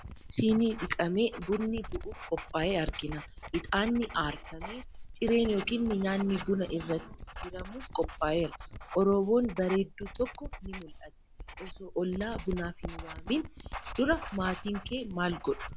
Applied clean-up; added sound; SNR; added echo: none; Writing; 10 dB; none.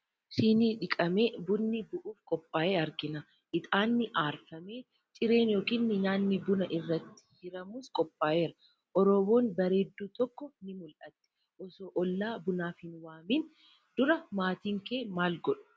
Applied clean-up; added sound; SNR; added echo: none; none; none; none.